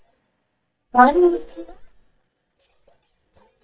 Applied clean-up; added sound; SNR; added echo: neural mask model DeepFilterNet 3.